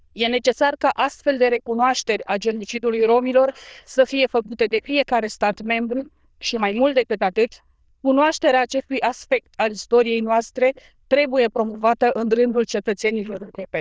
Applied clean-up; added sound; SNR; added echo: neural diffusion model UNIVERSE++.